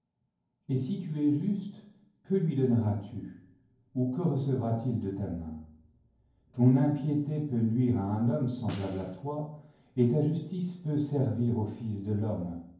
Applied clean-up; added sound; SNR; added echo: none; Snare drum; 18 dB; reverberation time 0.9 s.